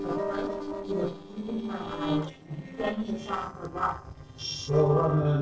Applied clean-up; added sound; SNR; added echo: neural separator model SepFormer DNS4.